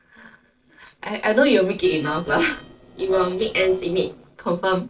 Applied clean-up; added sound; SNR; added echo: neural separator model SepFormer DNS4.